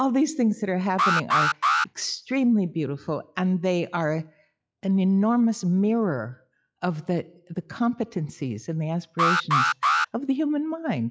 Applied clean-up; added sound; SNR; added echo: classical method log-MMSE.